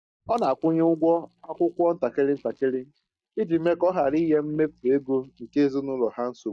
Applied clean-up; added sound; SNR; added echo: neural mask model DeepFilterNet 3.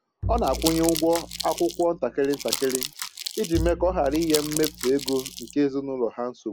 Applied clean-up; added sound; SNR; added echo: none; Crumpling, crinkling + Bowed string instrument; 7 dB; none.